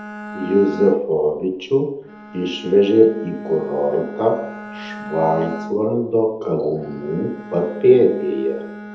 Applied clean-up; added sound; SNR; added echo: none; Bowed string instrument; 14 dB; reverberation time 0.7 s.